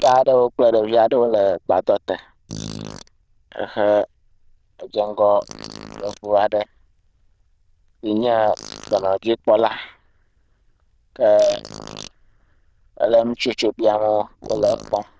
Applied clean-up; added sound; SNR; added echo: neural diffusion model UNIVERSE++.